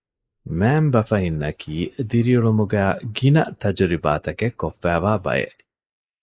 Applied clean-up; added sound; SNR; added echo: neural mask model Resemble Enhance denoiser.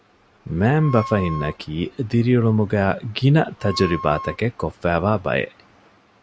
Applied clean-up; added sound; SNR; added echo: none; Wind instrument, woodwind instrument; 13 dB; none.